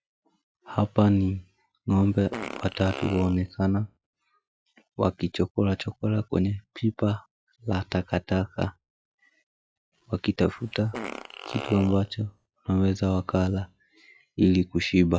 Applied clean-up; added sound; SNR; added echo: classical method log-MMSE.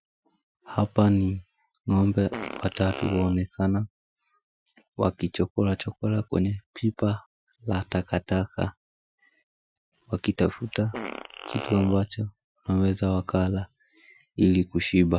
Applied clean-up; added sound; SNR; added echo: classical method Wiener filter.